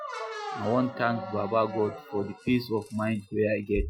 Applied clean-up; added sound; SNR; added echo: classical method Wiener filter.